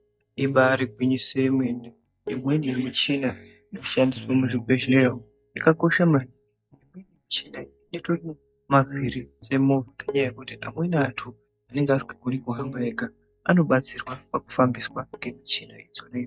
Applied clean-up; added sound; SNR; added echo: neural mask model DeepFilterNet 3.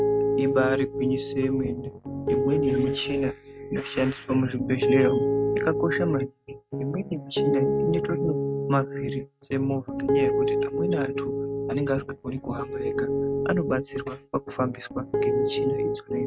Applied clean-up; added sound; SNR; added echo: neural mask model RNNoise.